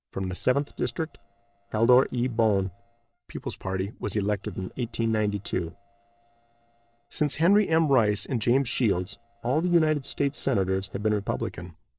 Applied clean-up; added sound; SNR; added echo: neural separator model SepFormer DNS4.